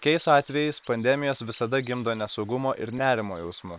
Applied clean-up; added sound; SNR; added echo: neural separator model SepFormer WHAM!.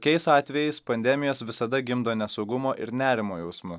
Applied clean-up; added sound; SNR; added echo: none; none; none; none.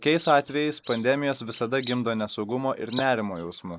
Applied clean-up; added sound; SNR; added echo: neural mask model Resemble Enhance denoiser.